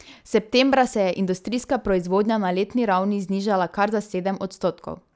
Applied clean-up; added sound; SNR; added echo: none; none; none; none.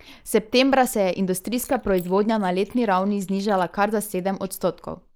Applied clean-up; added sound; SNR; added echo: neural mask model Resemble Enhance denoiser.